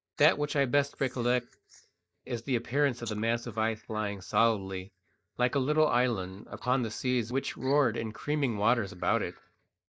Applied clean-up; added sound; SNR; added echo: neural mask model DeepFilterNet 3.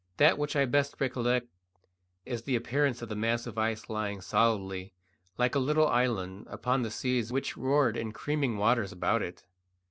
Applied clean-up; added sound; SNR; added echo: none; none; none; none.